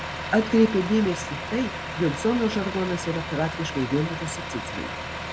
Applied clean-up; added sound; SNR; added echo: none; Truck; 7 dB; none.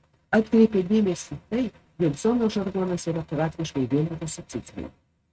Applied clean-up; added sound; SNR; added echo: neural mask model RNNoise.